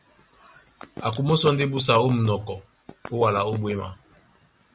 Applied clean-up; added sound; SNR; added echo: none; none; none; none.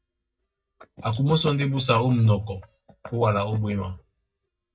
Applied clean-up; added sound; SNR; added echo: neural mask model DeepFilterNet 3.